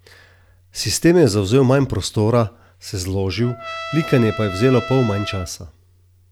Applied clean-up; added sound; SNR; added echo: none; Trumpet; 14 dB; none.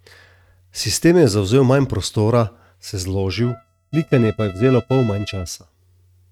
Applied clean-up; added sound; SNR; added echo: neural mask model RNNoise.